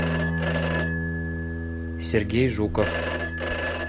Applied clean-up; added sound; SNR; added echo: none; Guitar + Telephone; -4 dB; none.